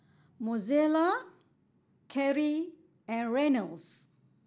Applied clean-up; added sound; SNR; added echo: none; none; none; none.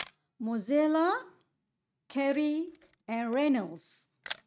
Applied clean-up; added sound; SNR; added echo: neural mask model RNNoise.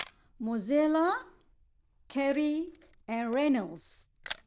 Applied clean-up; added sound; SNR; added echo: neural diffusion model UNIVERSE++.